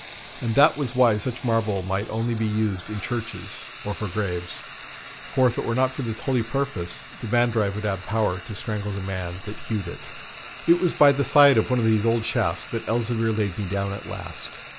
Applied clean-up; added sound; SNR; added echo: none; Frying (food); 16 dB; none.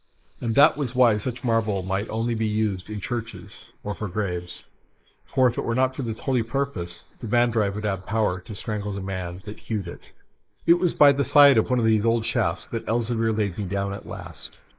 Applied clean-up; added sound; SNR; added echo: neural mask model Resemble Enhance denoiser.